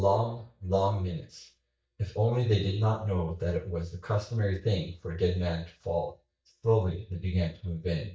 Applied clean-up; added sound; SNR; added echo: neural mask model DeepFilterNet 3.